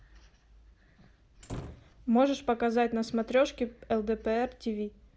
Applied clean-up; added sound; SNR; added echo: none; Slam; 14 dB; none.